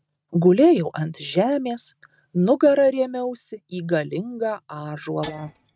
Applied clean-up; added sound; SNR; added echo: neural mask model RNNoise.